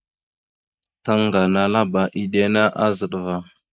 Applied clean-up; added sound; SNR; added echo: neural mask model Resemble Enhance denoiser.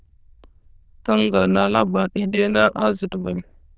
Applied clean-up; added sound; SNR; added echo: neural diffusion model UNIVERSE++.